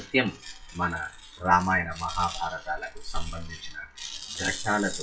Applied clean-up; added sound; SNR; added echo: classical method WPE with log-MMSE.